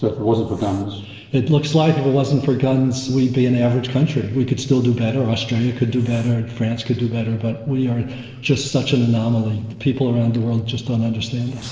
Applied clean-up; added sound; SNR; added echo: neural separator model SepFormer DNS4.